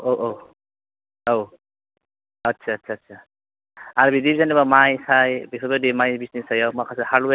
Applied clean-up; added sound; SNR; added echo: none; none; none; none.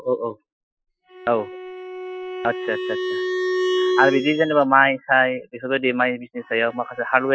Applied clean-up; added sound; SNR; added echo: classical method Wiener filter.